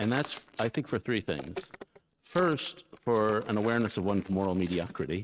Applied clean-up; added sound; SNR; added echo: neural mask model RNNoise.